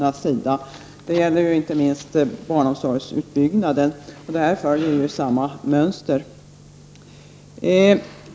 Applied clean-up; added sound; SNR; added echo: none; none; none; none.